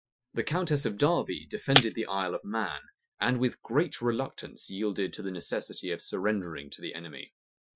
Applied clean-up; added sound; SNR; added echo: classical method Wiener filter.